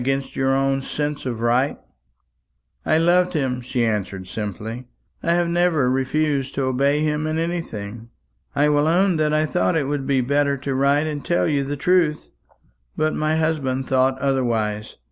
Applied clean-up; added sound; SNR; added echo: none; none; none; none.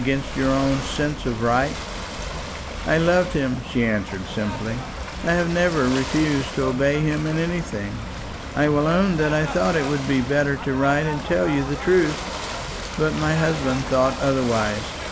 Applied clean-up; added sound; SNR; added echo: none; Ocean / Boat, Water vehicle; 8 dB; none.